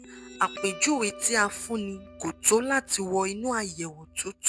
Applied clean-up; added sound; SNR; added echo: none; Guitar; 18 dB; none.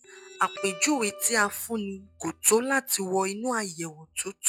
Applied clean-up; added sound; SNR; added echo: classical method log-MMSE.